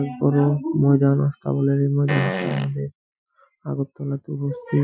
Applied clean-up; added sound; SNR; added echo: classical method Wiener filter.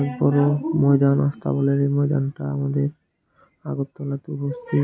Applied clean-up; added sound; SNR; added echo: none; none; none; none.